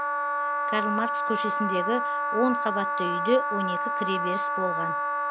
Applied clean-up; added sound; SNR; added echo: none; Wind instrument, woodwind instrument; -3 dB; none.